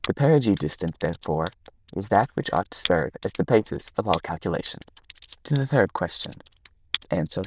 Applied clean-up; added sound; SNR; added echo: neural diffusion model UNIVERSE++.